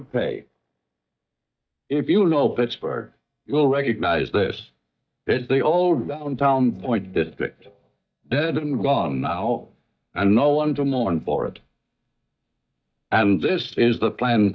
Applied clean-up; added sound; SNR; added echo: neural mask model DeepFilterNet 3.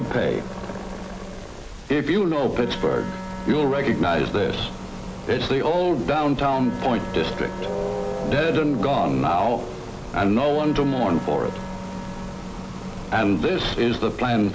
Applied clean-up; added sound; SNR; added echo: none; Wind instrument, woodwind instrument; 14 dB; reverberation time 0.5 s.